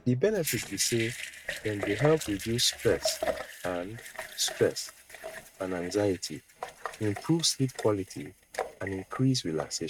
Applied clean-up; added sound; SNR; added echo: neural mask model RNNoise.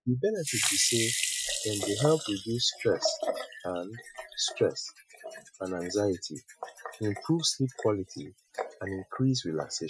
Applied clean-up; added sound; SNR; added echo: classical method Wiener filter.